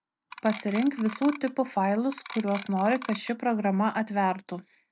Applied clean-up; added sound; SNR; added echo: none; Clock; 14 dB; none.